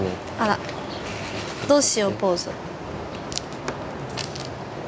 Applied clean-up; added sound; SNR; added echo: none; none; none; none.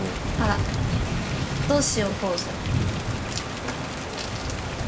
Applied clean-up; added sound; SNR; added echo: none; Thunder / Rain; -2 dB; reverberation time 0.2 s.